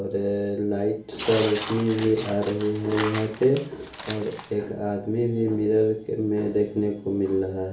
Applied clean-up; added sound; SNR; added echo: none; Tearing; 10 dB; reverberation time 0.4 s.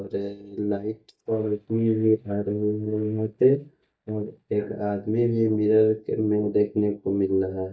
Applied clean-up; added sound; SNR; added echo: neural mask model DeepFilterNet 3.